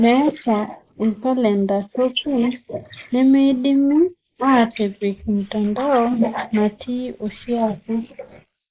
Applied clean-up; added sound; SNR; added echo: neural mask model Resemble Enhance denoiser.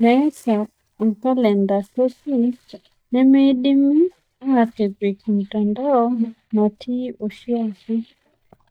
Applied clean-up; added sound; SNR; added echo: neural mask model DeepFilterNet 3.